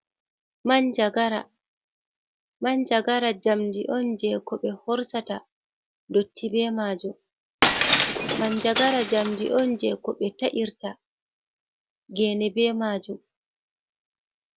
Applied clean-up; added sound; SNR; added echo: none; Shatter; -1 dB; none.